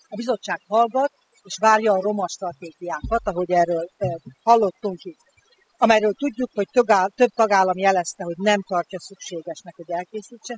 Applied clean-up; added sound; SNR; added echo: classical method spectral subtraction.